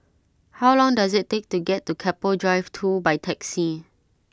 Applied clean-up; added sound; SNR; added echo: none; none; none; none.